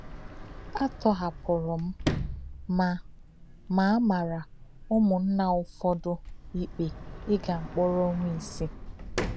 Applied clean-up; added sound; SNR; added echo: none; Sliding door; 9 dB; none.